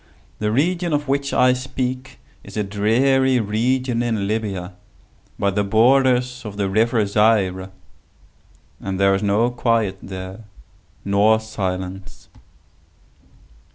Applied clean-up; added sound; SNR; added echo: none; none; none; none.